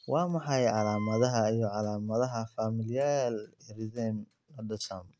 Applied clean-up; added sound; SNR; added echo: none; Wind instrument, woodwind instrument; 13 dB; none.